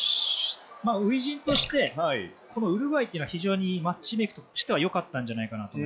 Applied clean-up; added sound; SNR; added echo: classical method log-MMSE.